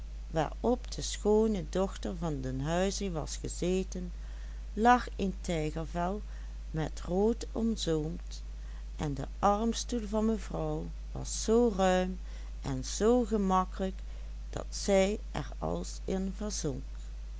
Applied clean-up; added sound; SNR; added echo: none; none; none; none.